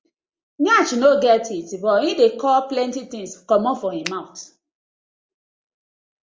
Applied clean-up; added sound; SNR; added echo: none; Finger snapping; 12 dB; none.